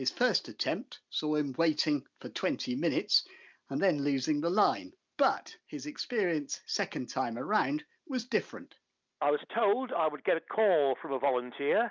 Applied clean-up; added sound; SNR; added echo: none; none; none; none.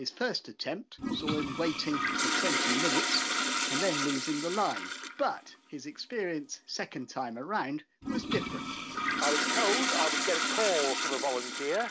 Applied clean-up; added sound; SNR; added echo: none; Toilet flush; -1 dB; none.